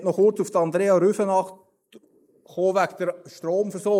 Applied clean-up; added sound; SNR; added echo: neural mask model Resemble Enhance denoiser.